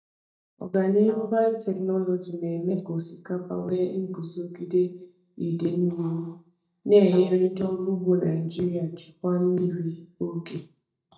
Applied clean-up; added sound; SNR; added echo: neural mask model DeepFilterNet 3.